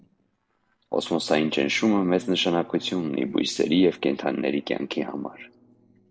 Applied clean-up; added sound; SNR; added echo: neural separator model SepFormer DNS4.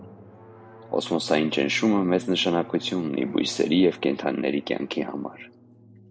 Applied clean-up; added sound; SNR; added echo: none; Drum; 19 dB; none.